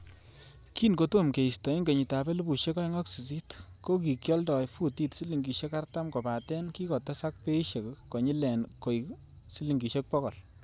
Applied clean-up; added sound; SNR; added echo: none; none; none; none.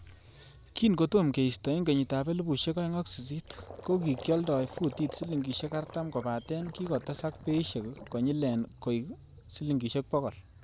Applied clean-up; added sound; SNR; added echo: none; Gurgling; 19 dB; none.